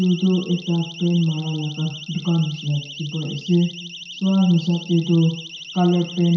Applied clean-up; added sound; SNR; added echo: none; Siren; 15 dB; reverberation time 0.6 s.